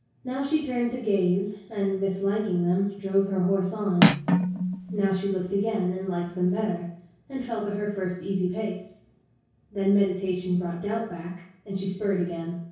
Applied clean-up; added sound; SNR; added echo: none; Cutlery, silverware; 0 dB; reverberation time 0.6 s.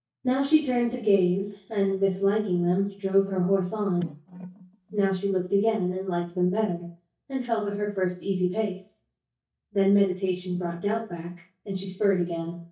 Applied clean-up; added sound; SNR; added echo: neural mask model DeepFilterNet 3.